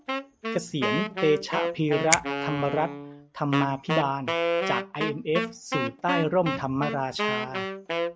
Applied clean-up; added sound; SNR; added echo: none; Wind instrument, woodwind instrument + Finger snapping; 2 dB; none.